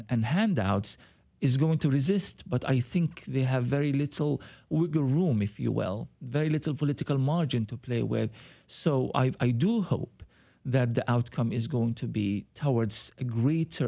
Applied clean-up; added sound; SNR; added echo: none; none; none; none.